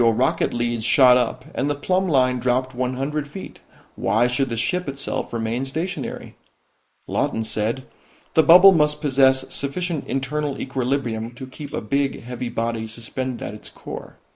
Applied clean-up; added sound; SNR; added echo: neural mask model Resemble Enhance denoiser.